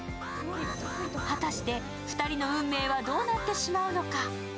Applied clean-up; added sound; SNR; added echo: none; Alarm; 9 dB; none.